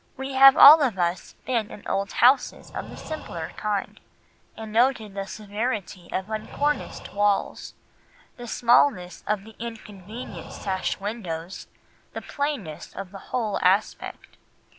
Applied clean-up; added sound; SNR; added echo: none; Breathing; 18 dB; none.